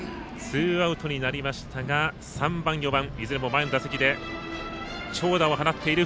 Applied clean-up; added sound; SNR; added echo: none; Engine; 17 dB; none.